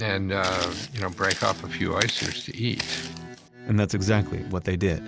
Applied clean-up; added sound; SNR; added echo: none; Walk, footsteps; 8 dB; none.